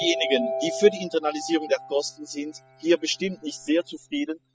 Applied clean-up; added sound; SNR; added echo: classical method spectral subtraction.